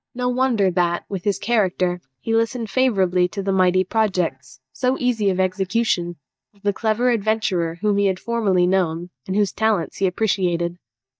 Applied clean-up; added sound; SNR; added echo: neural mask model DeepFilterNet 3.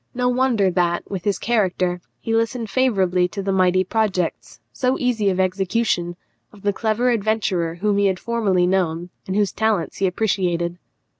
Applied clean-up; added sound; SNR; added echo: none; none; none; none.